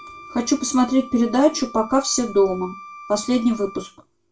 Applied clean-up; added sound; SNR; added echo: none; Wind instrument, woodwind instrument; 18 dB; reverberation time 0.2 s.